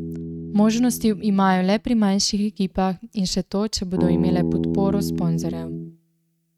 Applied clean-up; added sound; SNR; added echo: neural mask model RNNoise.